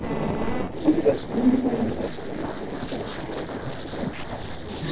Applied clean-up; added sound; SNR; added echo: neural separator model SepFormer DNS4.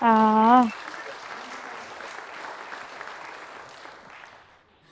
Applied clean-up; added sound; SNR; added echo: none; Applause; 15 dB; none.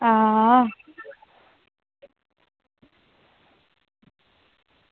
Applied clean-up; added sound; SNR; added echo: none; none; none; none.